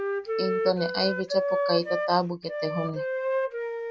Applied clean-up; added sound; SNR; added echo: none; Wind instrument, woodwind instrument; 0 dB; none.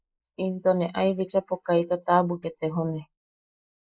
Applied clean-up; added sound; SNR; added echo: neural mask model Resemble Enhance denoiser.